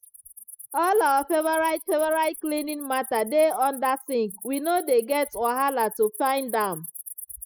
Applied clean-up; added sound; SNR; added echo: classical method spectral subtraction.